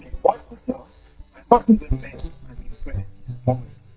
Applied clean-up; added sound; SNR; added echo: neural mask model DeepFilterNet 3.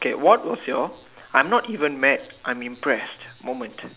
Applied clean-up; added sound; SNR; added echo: none; none; none; none.